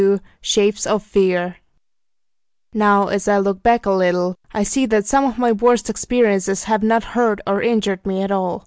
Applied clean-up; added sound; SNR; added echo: none; none; none; none.